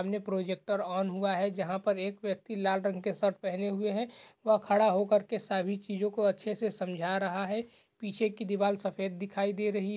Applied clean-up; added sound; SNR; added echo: none; none; none; none.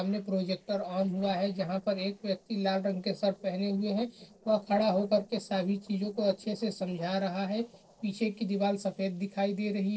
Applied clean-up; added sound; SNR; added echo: neural separator model SepFormer DNS4.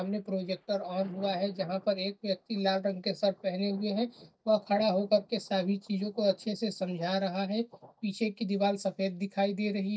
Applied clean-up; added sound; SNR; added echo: neural mask model DeepFilterNet 3.